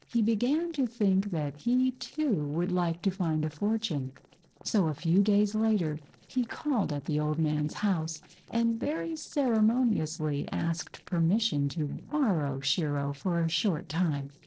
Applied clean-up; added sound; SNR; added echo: neural separator model SepFormer DNS4.